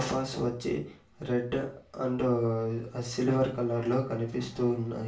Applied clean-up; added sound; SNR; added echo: none; none; none; reverberation time 0.4 s.